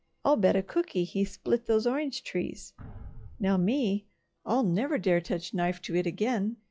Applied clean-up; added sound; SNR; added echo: classical method log-MMSE.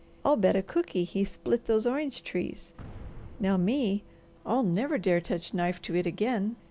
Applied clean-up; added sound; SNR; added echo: none; Boom; 18 dB; none.